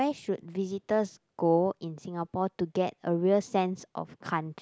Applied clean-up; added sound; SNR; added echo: none; none; none; none.